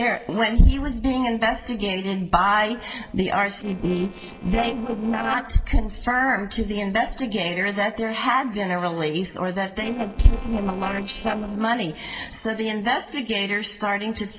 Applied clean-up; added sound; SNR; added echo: neural separator model SepFormer DNS4.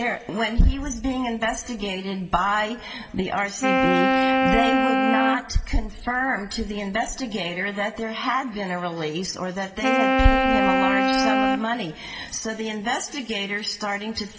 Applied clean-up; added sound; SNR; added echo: none; Wind instrument, woodwind instrument; -3 dB; reverberation time 1.4 s.